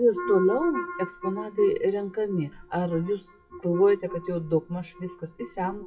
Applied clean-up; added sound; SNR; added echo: classical method WPE with log-MMSE.